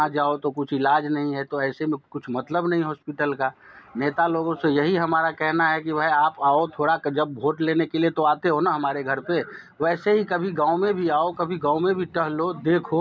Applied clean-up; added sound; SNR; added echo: none; none; none; none.